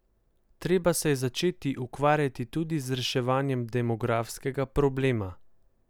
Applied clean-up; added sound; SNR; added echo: none; none; none; none.